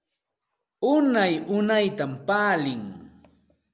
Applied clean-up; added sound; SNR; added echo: none; none; none; none.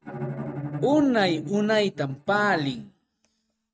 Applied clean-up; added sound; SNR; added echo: neural mask model RNNoise.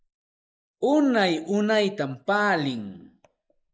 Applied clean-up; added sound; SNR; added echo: neural mask model Resemble Enhance denoiser.